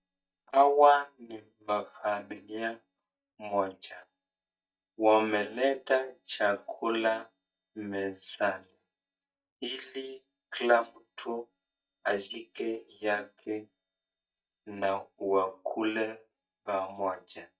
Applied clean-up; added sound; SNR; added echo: neural mask model DeepFilterNet 3.